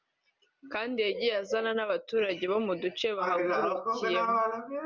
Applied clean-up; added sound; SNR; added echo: none; none; none; none.